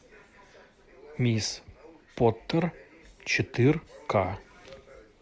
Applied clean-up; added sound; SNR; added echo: none; none; none; none.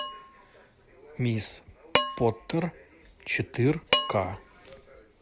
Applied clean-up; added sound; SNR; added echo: none; Dishes, pots, and pans; 2 dB; none.